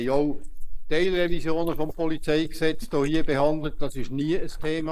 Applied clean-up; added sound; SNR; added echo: neural mask model Resemble Enhance denoiser.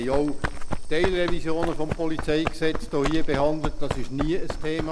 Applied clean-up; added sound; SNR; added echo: none; Run; -2 dB; none.